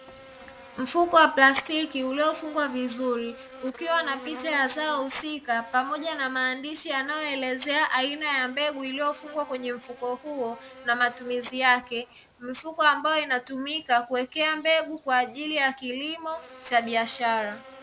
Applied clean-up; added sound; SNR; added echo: none; Buzz; 20 dB; none.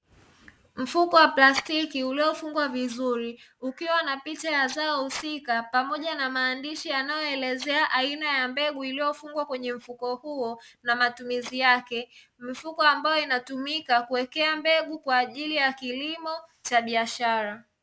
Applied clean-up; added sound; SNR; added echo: none; none; none; none.